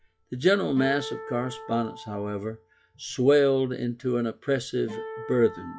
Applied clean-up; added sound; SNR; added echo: classical method log-MMSE.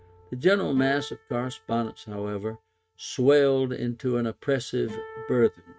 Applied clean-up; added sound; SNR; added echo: neural mask model RNNoise.